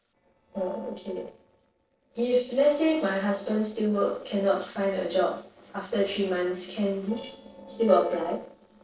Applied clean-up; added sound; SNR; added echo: neural separator model SepFormer DNS4.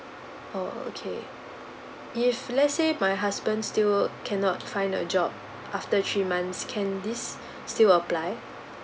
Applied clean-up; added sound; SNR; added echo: none; none; none; none.